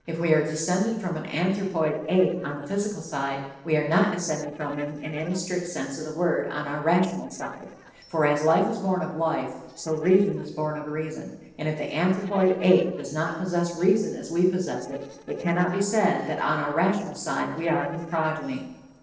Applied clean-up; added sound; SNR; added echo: neural separator model SepFormer DNS4.